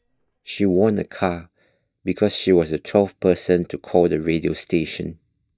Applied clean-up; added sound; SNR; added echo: neural mask model DeepFilterNet 3.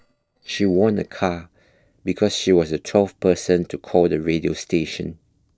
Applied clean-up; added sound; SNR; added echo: neural separator model SepFormer DNS4.